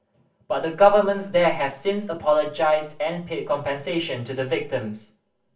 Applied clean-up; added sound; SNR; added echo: none; none; none; reverberation time 0.3 s.